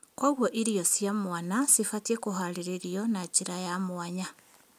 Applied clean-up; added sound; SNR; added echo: none; none; none; none.